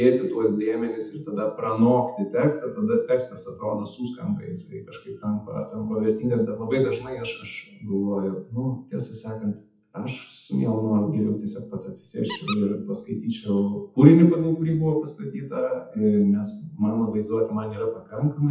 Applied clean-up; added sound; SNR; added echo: classical method WPE with log-MMSE.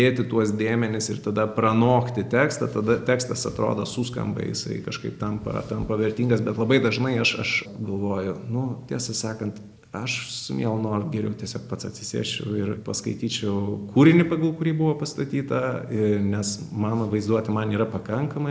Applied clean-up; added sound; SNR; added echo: none; none; none; none.